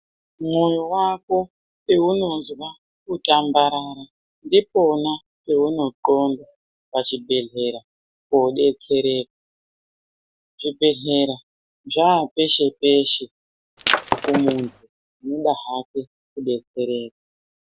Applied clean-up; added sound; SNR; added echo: none; Shatter; 1 dB; none.